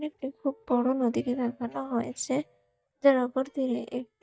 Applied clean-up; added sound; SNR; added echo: neural mask model DeepFilterNet 3.